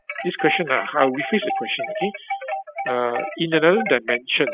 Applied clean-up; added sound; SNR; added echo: classical method spectral subtraction.